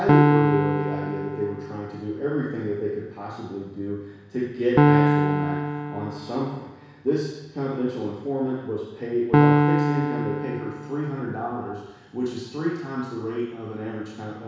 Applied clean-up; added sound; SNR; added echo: none; Piano; -5 dB; reverberation time 1.1 s.